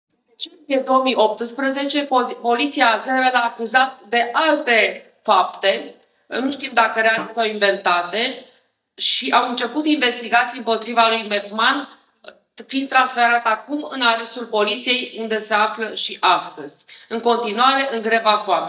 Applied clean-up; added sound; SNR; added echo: neural mask model DeepFilterNet 3.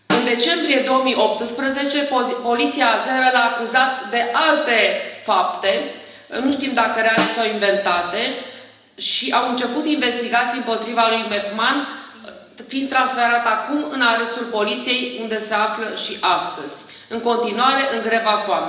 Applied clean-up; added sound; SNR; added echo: none; Snare drum; 10 dB; reverberation time 1.0 s.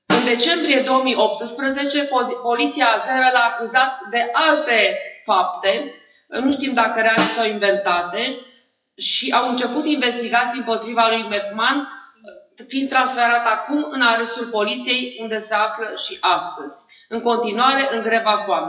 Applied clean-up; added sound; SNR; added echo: classical method WPE with log-MMSE.